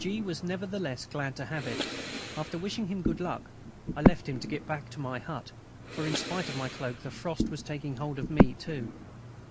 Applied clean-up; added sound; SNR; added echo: none; Breathing; -3 dB; none.